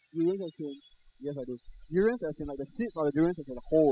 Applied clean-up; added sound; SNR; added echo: classical method spectral subtraction.